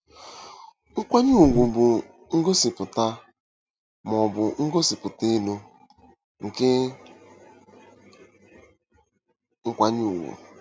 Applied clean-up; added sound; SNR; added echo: none; Buzz; 3 dB; none.